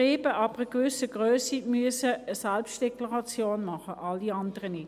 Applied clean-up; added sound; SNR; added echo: none; none; none; none.